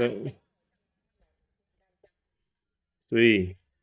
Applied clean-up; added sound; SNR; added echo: neural mask model DeepFilterNet 3.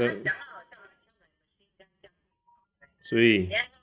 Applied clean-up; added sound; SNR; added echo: neural mask model RNNoise.